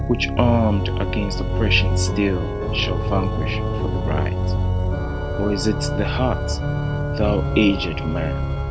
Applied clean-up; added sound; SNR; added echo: none; Organ; -3 dB; none.